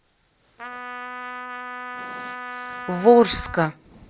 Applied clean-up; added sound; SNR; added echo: none; Trumpet; 11 dB; none.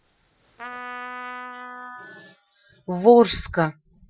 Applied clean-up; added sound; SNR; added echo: classical method Wiener filter.